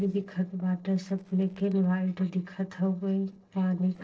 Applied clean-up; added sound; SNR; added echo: neural separator model SepFormer DNS4.